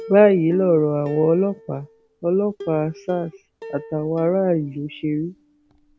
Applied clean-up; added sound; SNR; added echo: none; Plucked string instrument; 19 dB; none.